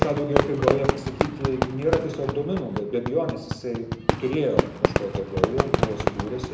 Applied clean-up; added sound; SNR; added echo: none; Fireworks; -1 dB; reverberation time 0.8 s.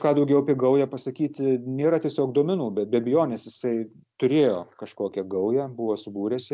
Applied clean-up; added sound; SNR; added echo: none; none; none; none.